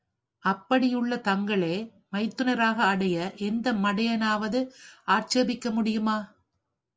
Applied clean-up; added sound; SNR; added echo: none; none; none; none.